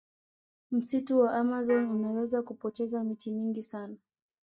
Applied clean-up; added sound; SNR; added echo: neural mask model DeepFilterNet 3.